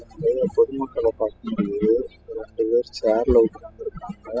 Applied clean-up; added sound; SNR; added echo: classical method spectral subtraction.